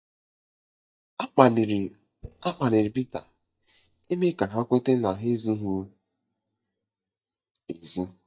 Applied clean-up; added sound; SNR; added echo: neural mask model DeepFilterNet 3.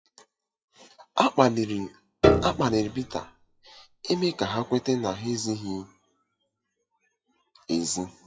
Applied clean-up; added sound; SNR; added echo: classical method WPE with log-MMSE.